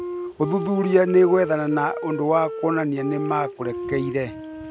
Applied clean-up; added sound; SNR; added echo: none; Wind instrument, woodwind instrument; 9 dB; none.